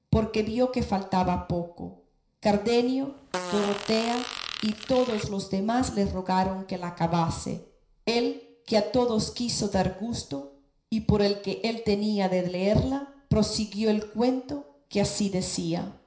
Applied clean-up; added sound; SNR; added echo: none; Fart; 9 dB; reverberation time 0.5 s.